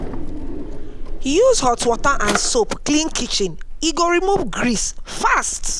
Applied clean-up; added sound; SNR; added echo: none; Drawer open or close; 5 dB; none.